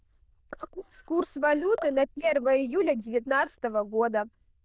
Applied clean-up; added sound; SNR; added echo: neural diffusion model UNIVERSE++.